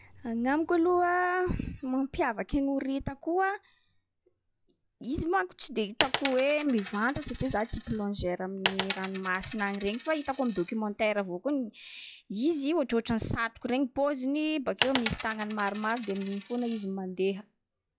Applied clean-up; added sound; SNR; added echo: classical method log-MMSE.